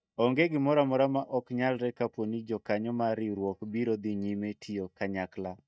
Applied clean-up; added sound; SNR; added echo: neural mask model DeepFilterNet 3.